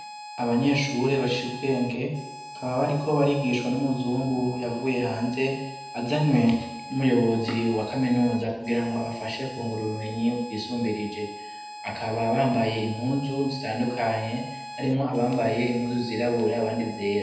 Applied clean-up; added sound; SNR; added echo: none; Harmonica; 14 dB; reverberation time 0.9 s.